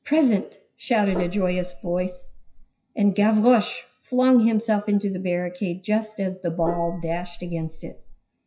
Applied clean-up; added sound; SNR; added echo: classical method WPE with log-MMSE.